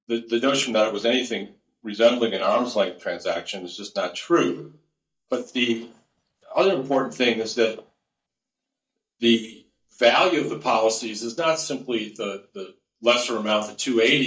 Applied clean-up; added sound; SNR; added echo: neural mask model DeepFilterNet 3.